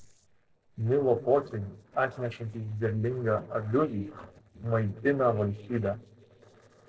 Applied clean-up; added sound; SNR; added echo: neural separator model SepFormer DNS4.